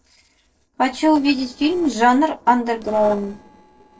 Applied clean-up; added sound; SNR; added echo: neural separator model SepFormer DNS4.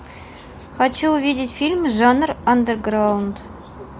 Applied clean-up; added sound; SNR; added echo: none; none; none; none.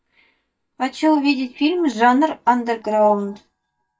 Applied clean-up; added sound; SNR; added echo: neural mask model DeepFilterNet 3.